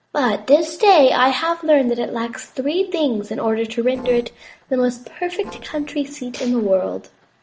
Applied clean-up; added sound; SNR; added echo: neural separator model SepFormer DNS4.